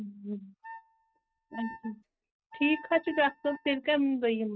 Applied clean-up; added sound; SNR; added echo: neural mask model RNNoise.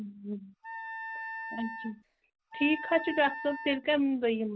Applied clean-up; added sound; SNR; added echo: none; Wind instrument, woodwind instrument; 9 dB; none.